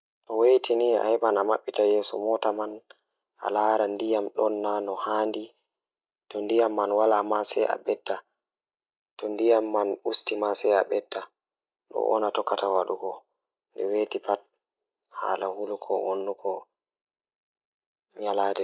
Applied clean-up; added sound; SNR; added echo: none; none; none; none.